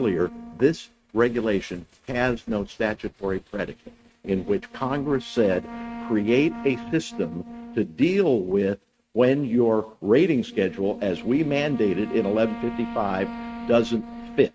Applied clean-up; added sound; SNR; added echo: neural mask model RNNoise.